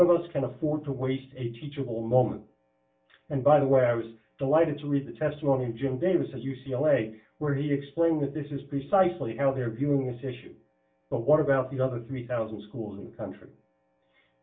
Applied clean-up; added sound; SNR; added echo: none; none; none; reverberation time 0.3 s.